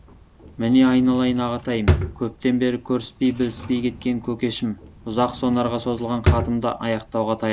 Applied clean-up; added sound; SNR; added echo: none; Drawer open or close; 7 dB; none.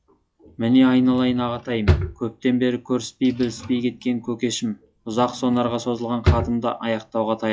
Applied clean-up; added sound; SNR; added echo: classical method log-MMSE.